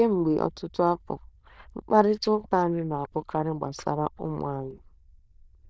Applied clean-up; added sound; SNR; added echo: neural diffusion model UNIVERSE++.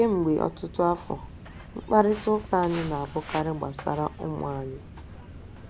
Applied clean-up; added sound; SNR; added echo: none; Walk, footsteps; 14 dB; none.